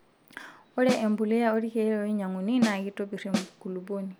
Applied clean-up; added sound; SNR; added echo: none; Snare drum; 4 dB; none.